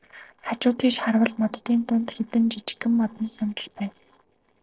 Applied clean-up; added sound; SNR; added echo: neural separator model SepFormer DNS4.